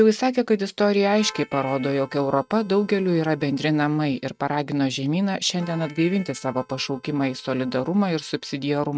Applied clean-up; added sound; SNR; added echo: neural mask model RNNoise.